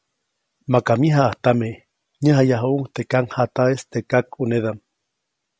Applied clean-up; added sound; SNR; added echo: none; none; none; none.